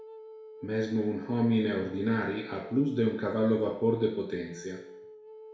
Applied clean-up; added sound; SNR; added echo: none; Wind instrument, woodwind instrument; 17 dB; reverberation time 0.6 s.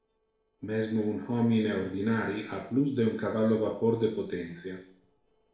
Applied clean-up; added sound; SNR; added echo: neural separator model SepFormer DNS4.